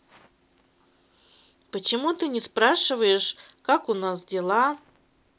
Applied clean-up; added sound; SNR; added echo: none; none; none; none.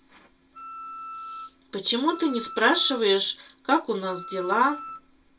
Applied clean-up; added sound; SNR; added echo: none; Wind instrument, woodwind instrument; 13 dB; reverberation time 0.2 s.